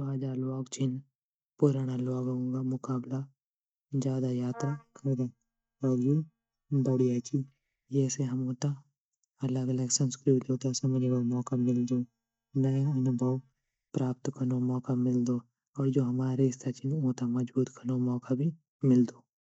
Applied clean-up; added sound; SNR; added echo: neural mask model DeepFilterNet 3.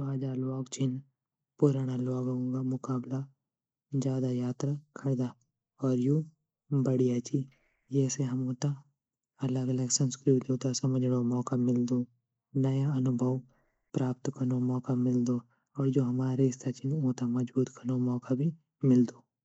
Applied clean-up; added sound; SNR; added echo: neural mask model Resemble Enhance denoiser.